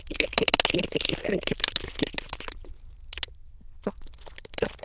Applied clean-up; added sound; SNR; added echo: neural diffusion model UNIVERSE++.